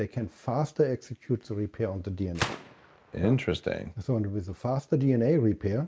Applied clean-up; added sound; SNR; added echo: none; Gunshot, gunfire; 13 dB; none.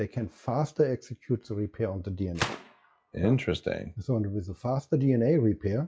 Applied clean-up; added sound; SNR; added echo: classical method log-MMSE.